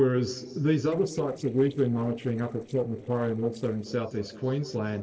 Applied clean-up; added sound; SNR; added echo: neural separator model SepFormer DNS4.